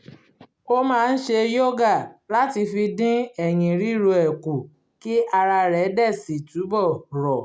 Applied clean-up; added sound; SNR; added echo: none; none; none; none.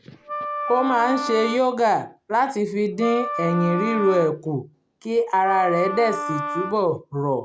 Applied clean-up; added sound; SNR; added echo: none; Wind instrument, woodwind instrument; 7 dB; none.